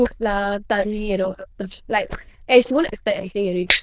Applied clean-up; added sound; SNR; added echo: neural diffusion model UNIVERSE++.